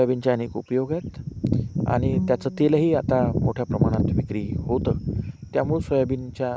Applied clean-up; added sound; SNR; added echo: none; Bowed string instrument; 13 dB; none.